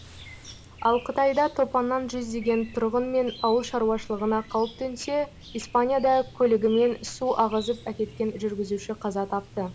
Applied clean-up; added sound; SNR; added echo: none; Chirp, tweet; 18 dB; none.